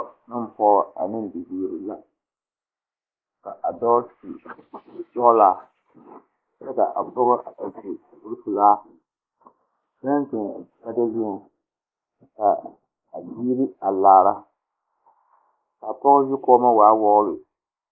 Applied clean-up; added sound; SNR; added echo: neural mask model Resemble Enhance denoiser.